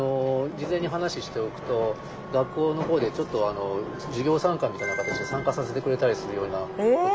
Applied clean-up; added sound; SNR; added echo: none; none; none; none.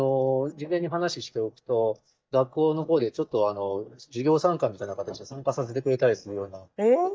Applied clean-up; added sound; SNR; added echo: neural mask model DeepFilterNet 3.